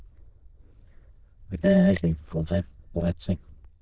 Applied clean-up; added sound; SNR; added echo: neural diffusion model UNIVERSE++.